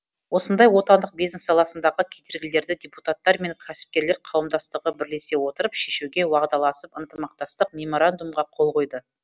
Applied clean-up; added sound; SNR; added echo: none; none; none; none.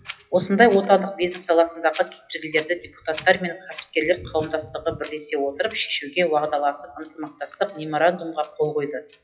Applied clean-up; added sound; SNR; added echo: classical method WPE with log-MMSE.